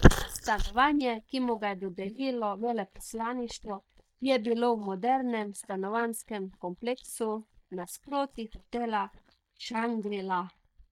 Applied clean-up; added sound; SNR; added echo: neural mask model DeepFilterNet 3.